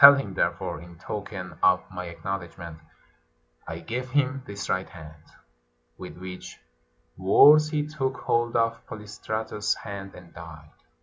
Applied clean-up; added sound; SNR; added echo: none; none; none; none.